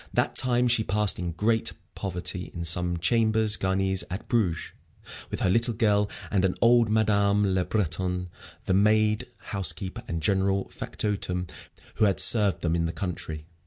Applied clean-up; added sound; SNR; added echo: none; none; none; none.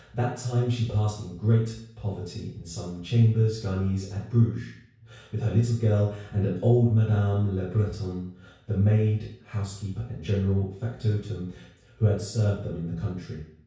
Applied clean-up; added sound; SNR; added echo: none; none; none; reverberation time 0.6 s.